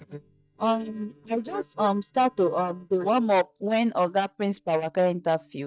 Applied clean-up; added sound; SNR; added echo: neural mask model DeepFilterNet 3.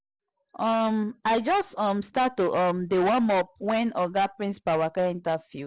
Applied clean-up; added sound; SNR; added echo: none; none; none; none.